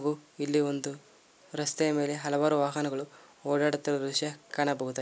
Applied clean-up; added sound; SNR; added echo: none; none; none; none.